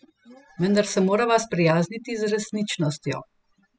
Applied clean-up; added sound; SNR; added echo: classical method spectral subtraction.